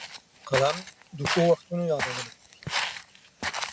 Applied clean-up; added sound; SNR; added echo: none; Walk, footsteps; 4 dB; none.